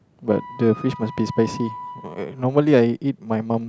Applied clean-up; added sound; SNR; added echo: none; Wind instrument, woodwind instrument; 15 dB; none.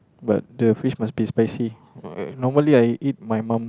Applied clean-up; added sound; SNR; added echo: none; none; none; none.